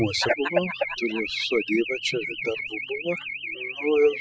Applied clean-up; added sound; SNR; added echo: classical method spectral subtraction.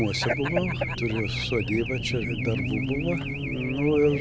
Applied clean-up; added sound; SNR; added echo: none; Race car, auto racing / Alarm; 2 dB; none.